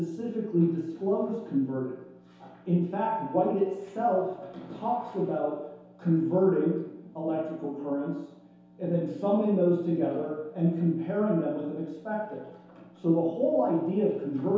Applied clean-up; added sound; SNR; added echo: none; none; none; reverberation time 0.8 s.